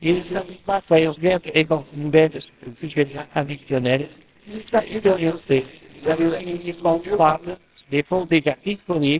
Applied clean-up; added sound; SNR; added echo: neural separator model SepFormer WHAMR!.